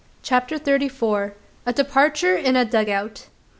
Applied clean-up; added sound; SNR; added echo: none; none; none; none.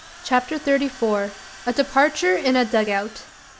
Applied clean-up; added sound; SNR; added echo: none; Drill; 19 dB; none.